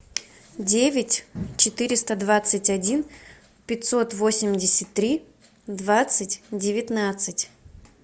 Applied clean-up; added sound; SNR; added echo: none; none; none; none.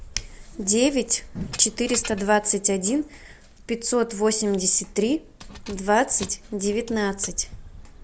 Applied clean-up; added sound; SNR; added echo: none; Bird + Keys jangling; 17 dB; none.